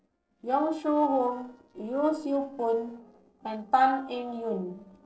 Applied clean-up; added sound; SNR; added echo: neural separator model SepFormer DNS4.